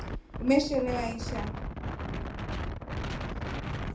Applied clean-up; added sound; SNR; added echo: none; Wind; 2 dB; reverberation time 0.4 s.